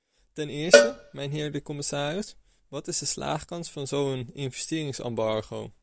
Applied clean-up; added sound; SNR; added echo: none; Cowbell; -5 dB; none.